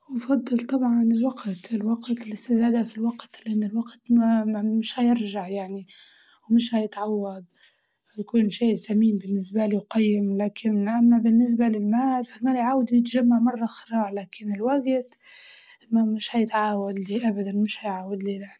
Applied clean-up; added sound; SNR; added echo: none; none; none; none.